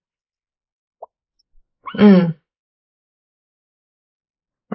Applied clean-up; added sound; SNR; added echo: neural mask model Resemble Enhance denoiser.